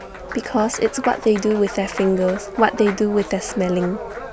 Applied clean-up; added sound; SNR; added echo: none; Applause; 12 dB; none.